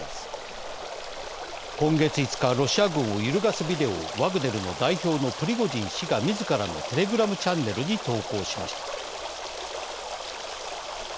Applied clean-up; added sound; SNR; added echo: none; Stream; 7 dB; none.